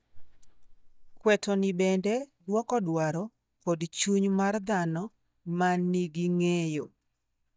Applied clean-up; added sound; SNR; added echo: neural mask model DeepFilterNet 3.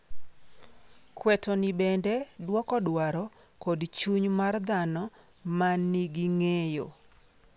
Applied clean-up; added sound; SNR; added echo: none; none; none; none.